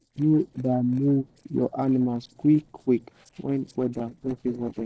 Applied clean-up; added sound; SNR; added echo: neural separator model SepFormer DNS4.